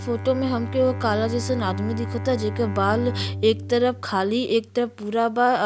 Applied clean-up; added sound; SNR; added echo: none; Bowed string instrument; 8 dB; none.